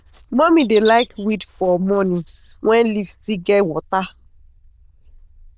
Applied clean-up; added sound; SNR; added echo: neural diffusion model UNIVERSE++.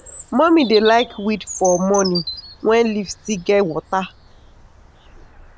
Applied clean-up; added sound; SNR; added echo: none; Bird vocalization, bird call, bird song; 14 dB; none.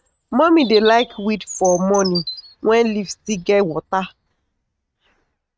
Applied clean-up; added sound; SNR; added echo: neural mask model RNNoise.